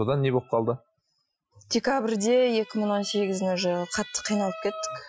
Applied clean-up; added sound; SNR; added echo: classical method Wiener filter.